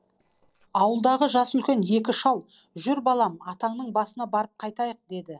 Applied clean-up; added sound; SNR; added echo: neural separator model SepFormer DNS4.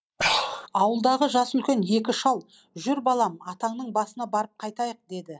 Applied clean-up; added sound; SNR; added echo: neural mask model Resemble Enhance denoiser.